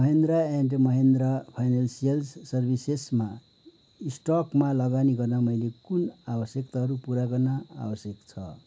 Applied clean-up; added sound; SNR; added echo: none; none; none; none.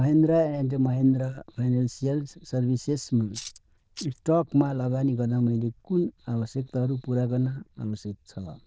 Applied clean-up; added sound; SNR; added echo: neural diffusion model UNIVERSE++.